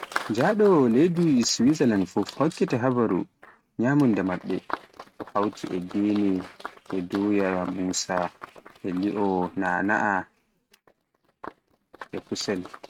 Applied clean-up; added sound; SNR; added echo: neural mask model RNNoise.